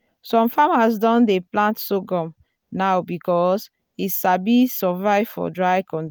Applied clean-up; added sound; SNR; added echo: none; none; none; none.